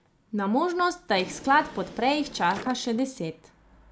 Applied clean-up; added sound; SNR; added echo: none; Drawer open or close; 18 dB; none.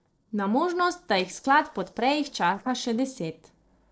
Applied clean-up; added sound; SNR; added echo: neural separator model SepFormer DNS4.